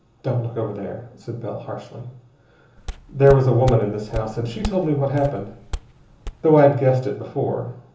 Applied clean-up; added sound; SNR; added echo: none; Walk, footsteps; 11 dB; reverberation time 0.6 s.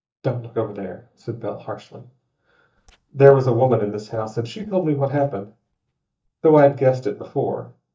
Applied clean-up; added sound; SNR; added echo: neural mask model DeepFilterNet 3.